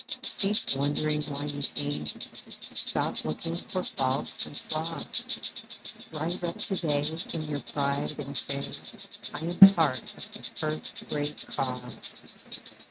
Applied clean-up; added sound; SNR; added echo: neural mask model RNNoise.